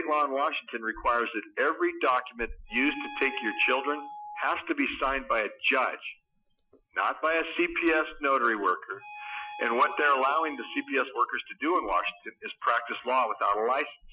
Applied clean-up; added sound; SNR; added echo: classical method Wiener filter.